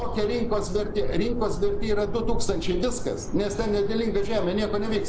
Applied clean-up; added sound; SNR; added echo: none; Subway, metro, underground; 2 dB; none.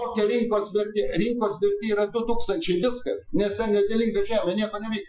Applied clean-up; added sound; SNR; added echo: classical method Wiener filter.